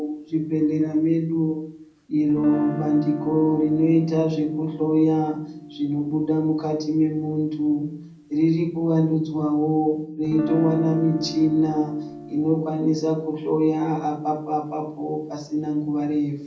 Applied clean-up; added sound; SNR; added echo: none; Guitar; 13 dB; reverberation time 0.6 s.